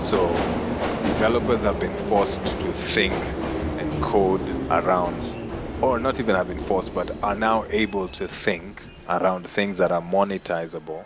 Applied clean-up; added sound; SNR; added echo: none; Subway, metro, underground; 5 dB; none.